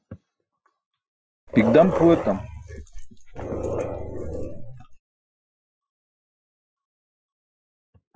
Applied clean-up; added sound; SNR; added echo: classical method Wiener filter.